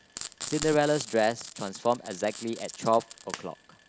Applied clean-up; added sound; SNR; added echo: none; Frying (food); 12 dB; none.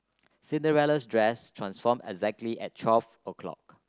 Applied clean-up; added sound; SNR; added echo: none; none; none; none.